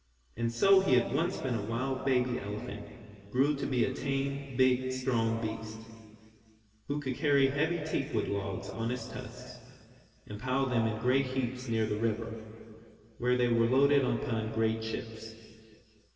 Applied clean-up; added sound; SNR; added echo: none; none; none; reverberation time 2.7 s.